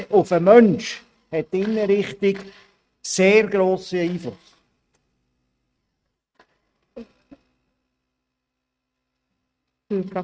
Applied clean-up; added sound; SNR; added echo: neural mask model RNNoise.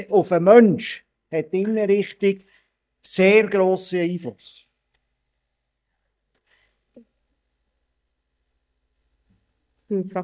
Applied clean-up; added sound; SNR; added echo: neural mask model DeepFilterNet 3.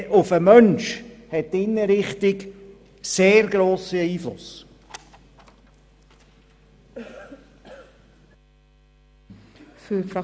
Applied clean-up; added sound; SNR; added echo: none; none; none; none.